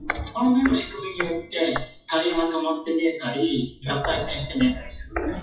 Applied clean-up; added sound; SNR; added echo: classical method WPE with log-MMSE.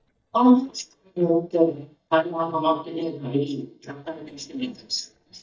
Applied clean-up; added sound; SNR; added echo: neural mask model DeepFilterNet 3.